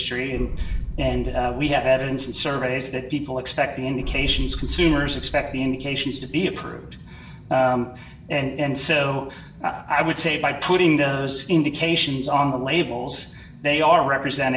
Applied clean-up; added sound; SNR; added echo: none; Boom; 6 dB; reverberation time 0.6 s.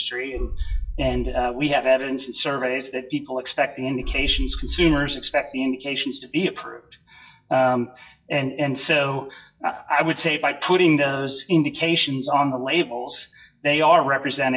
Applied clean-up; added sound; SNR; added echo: classical method WPE with log-MMSE.